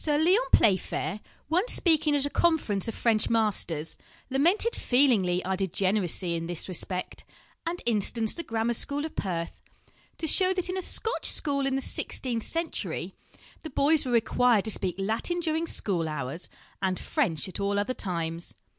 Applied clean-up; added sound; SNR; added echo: none; none; none; none.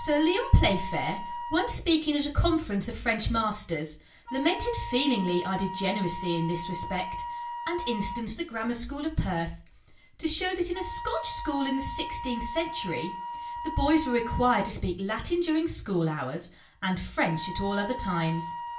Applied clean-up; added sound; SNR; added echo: none; Wind instrument, woodwind instrument; 10 dB; reverberation time 0.3 s.